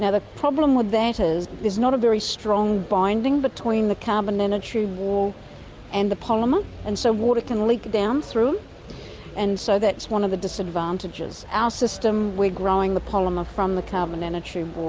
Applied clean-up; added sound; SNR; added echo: none; none; none; none.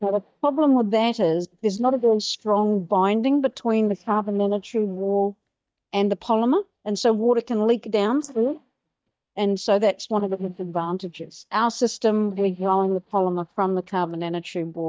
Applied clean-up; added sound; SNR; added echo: neural mask model DeepFilterNet 3.